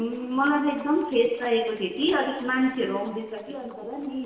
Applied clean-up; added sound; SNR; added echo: neural separator model SepFormer DNS4.